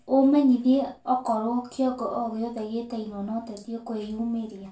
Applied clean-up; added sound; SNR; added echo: none; none; none; reverberation time 0.2 s.